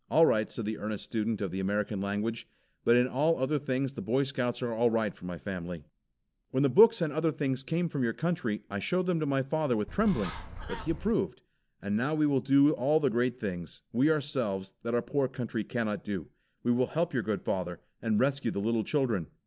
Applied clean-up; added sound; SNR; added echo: none; Bird; 10 dB; none.